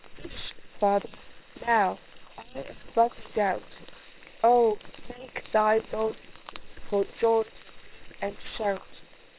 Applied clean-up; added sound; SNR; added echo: neural separator model SepFormer WHAM!.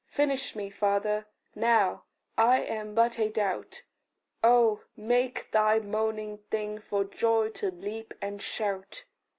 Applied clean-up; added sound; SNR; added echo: none; none; none; none.